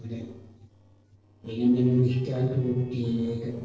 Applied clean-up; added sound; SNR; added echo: neural separator model SepFormer DNS4.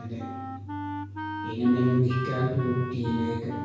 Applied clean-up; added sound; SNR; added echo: none; Wind instrument, woodwind instrument; 8 dB; reverberation time 1.0 s.